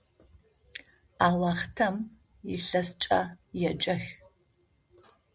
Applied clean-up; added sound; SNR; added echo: none; none; none; none.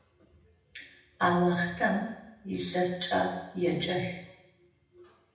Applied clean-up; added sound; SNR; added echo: none; none; none; reverberation time 0.9 s.